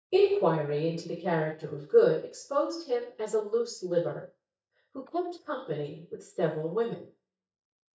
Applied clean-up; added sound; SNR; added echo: neural mask model DeepFilterNet 3.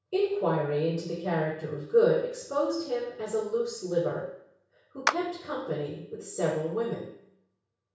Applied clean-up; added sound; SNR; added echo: none; Clapping; 6 dB; reverberation time 0.6 s.